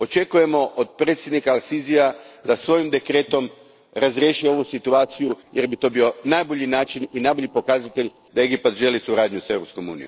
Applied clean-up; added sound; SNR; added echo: neural separator model SepFormer DNS4.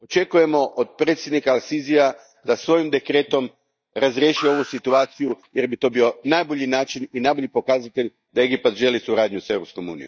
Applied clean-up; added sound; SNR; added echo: neural mask model DeepFilterNet 3.